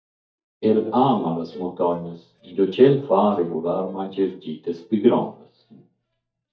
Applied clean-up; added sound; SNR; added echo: neural mask model DeepFilterNet 3.